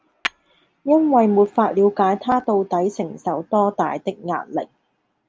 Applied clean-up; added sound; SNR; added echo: none; Tap / Hammer; 16 dB; none.